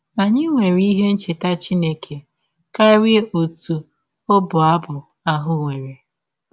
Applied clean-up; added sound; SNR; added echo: none; none; none; none.